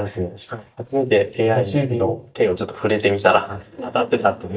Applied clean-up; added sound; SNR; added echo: neural mask model DeepFilterNet 3.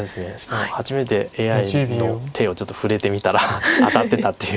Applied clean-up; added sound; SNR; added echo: none; none; none; none.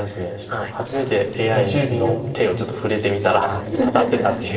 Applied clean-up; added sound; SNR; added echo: neural separator model SepFormer DNS4.